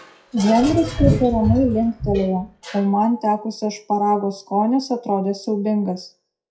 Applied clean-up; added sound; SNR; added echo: classical method WPE with log-MMSE.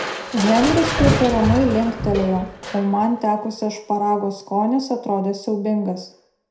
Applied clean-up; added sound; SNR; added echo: none; Crushing; 6 dB; reverberation time 0.5 s.